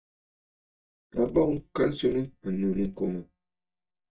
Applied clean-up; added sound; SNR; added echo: neural mask model DeepFilterNet 3.